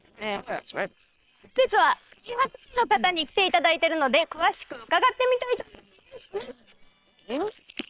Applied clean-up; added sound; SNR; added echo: neural separator model SepFormer WHAM!.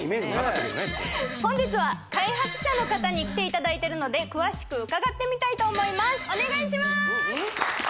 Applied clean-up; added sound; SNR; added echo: none; Fart; 7 dB; none.